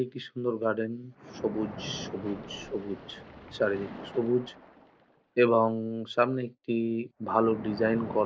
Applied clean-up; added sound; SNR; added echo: none; Splash, splatter; 15 dB; none.